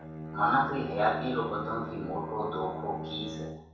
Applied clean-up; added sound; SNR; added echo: none; Bowed string instrument; 7 dB; reverberation time 0.7 s.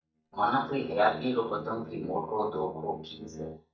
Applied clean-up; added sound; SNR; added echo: neural mask model DeepFilterNet 3.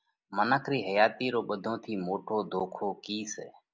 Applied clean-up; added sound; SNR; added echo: none; none; none; none.